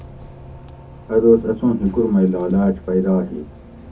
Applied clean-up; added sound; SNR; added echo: none; Bus; 18 dB; reverberation time 0.3 s.